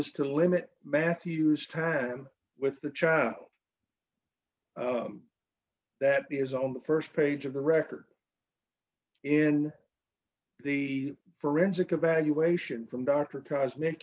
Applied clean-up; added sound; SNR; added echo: none; none; none; none.